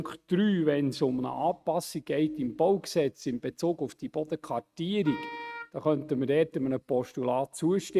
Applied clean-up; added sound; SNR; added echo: neural mask model RNNoise.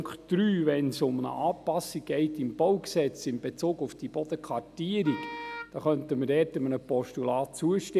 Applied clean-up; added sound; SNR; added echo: none; Wind instrument, woodwind instrument; 13 dB; none.